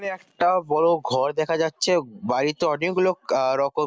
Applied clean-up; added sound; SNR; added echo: none; none; none; none.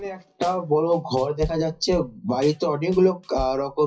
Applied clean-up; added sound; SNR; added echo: classical method WPE with log-MMSE.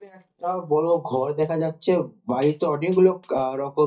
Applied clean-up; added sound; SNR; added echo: neural mask model DeepFilterNet 3.